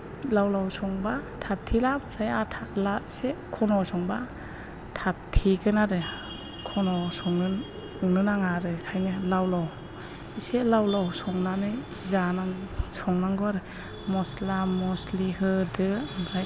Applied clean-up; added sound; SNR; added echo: none; none; none; none.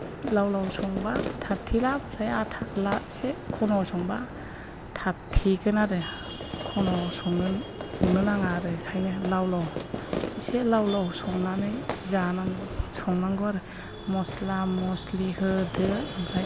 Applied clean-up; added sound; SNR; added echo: none; Fireworks; 9 dB; none.